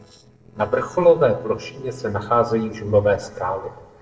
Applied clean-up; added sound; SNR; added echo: neural separator model SepFormer DNS4.